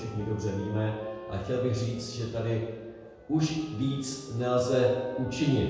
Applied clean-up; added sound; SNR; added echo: none; Wind instrument, woodwind instrument; 17 dB; reverberation time 1.2 s.